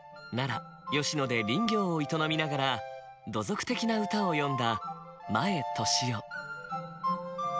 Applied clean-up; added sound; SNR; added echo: none; none; none; none.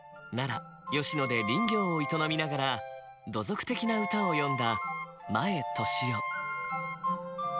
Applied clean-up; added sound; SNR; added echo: none; Wind instrument, woodwind instrument; 6 dB; none.